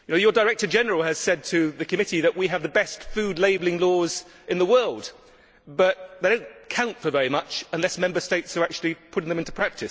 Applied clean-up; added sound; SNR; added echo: none; none; none; none.